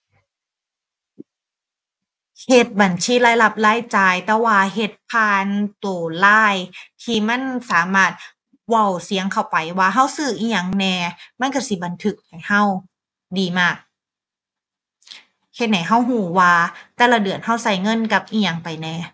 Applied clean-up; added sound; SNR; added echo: none; none; none; none.